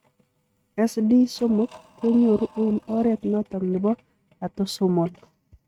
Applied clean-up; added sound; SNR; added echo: neural mask model RNNoise.